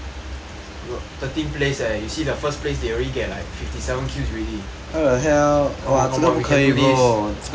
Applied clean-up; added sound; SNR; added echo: none; none; none; none.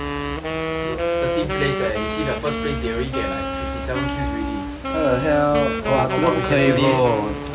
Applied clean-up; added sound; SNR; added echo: none; Wind instrument, woodwind instrument; 3 dB; none.